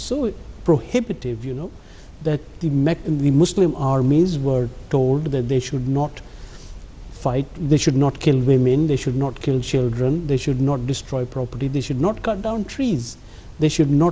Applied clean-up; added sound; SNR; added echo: none; none; none; none.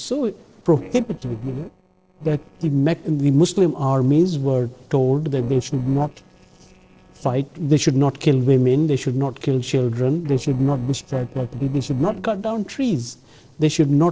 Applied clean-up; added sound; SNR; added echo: neural separator model SepFormer DNS4.